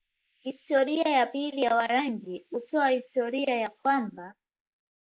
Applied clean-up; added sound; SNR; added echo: neural mask model Resemble Enhance denoiser.